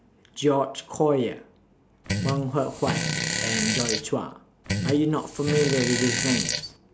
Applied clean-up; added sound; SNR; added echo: none; Fart; 1 dB; none.